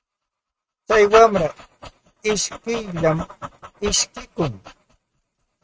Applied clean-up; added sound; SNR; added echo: neural mask model RNNoise.